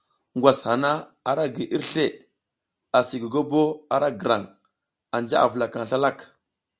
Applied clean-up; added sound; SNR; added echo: none; none; none; none.